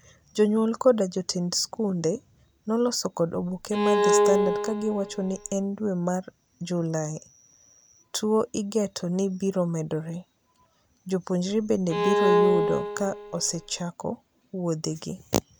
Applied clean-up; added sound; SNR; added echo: none; Bowed string instrument; -2 dB; none.